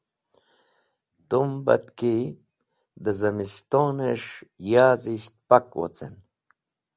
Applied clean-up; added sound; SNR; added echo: none; none; none; none.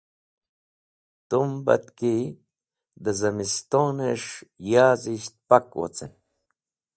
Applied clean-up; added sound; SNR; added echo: neural mask model DeepFilterNet 3.